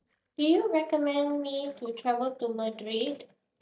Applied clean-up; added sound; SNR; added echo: neural mask model DeepFilterNet 3.